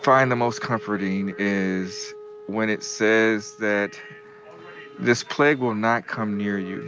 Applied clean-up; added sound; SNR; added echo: none; Wind instrument, woodwind instrument; 17 dB; none.